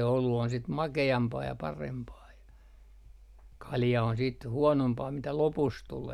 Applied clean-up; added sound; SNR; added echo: none; none; none; none.